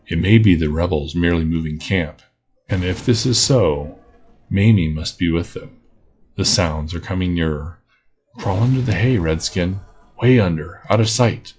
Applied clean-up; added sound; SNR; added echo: classical method log-MMSE.